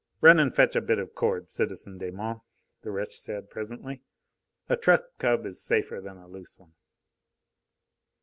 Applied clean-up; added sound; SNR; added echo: none; none; none; none.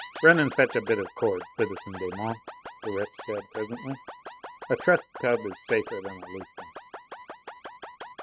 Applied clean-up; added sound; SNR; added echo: neural mask model RNNoise.